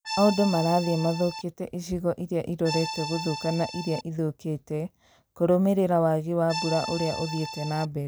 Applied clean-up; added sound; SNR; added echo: none; Accordion; 8 dB; none.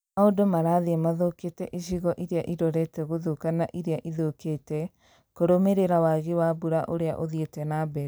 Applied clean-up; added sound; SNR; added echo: none; none; none; none.